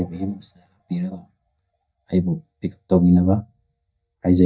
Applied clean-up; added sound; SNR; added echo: neural mask model DeepFilterNet 3.